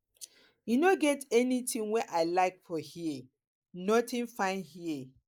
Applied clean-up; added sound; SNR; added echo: neural mask model Resemble Enhance denoiser.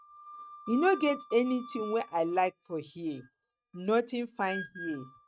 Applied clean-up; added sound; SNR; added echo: neural mask model RNNoise.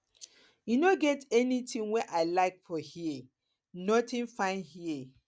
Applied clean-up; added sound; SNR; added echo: none; none; none; none.